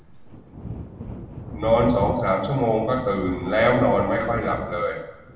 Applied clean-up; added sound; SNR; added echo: none; Thunder; 10 dB; reverberation time 0.8 s.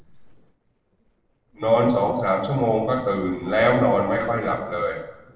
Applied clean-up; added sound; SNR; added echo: neural separator model SepFormer DNS4.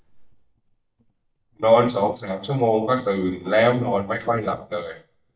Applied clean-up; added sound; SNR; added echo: neural mask model DeepFilterNet 3.